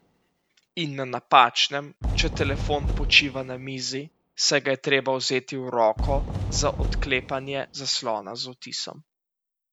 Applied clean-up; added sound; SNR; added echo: none; Fireworks; 6 dB; none.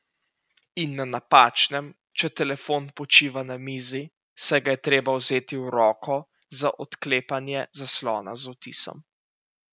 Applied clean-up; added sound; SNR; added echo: none; none; none; none.